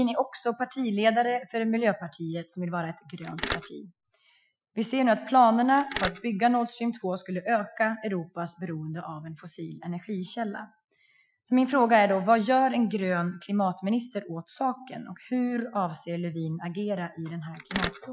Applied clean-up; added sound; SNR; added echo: classical method Wiener filter.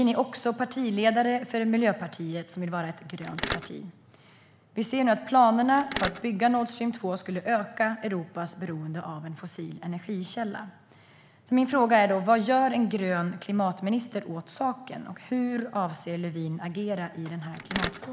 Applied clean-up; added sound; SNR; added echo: none; Mechanisms; 6 dB; none.